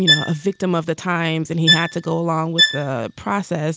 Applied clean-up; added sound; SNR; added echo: none; Bowed string instrument; 0 dB; none.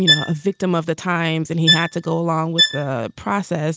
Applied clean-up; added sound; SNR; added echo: neural mask model RNNoise.